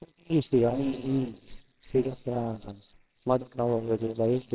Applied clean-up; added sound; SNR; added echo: neural separator model SepFormer WHAMR!.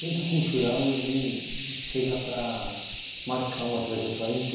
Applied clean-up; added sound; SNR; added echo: none; Hiss; 8 dB; reverberation time 1.0 s.